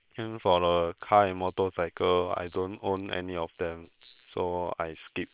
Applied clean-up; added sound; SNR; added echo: neural separator model SepFormer WHAM!.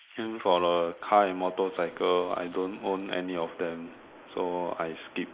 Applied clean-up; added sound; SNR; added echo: neural mask model Resemble Enhance denoiser.